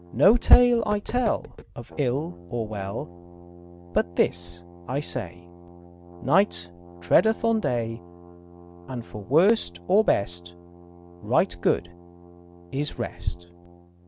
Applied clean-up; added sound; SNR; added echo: none; Tap + Brass instrument; 19 dB; none.